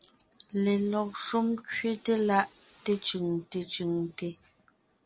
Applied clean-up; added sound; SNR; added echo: none; none; none; none.